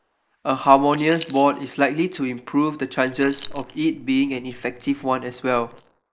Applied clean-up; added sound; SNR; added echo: neural mask model Resemble Enhance denoiser.